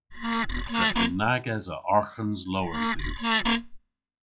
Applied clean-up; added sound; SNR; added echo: classical method log-MMSE.